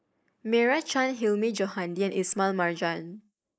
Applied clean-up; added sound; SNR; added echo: neural mask model Resemble Enhance denoiser.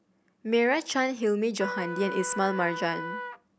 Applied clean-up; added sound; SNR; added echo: none; Trumpet; 8 dB; none.